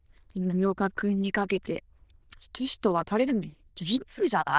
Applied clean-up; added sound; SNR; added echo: neural diffusion model UNIVERSE++.